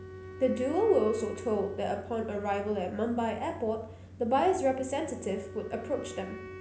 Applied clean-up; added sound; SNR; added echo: none; Wind instrument, woodwind instrument; 17 dB; none.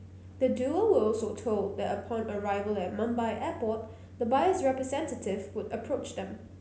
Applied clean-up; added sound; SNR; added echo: none; none; none; none.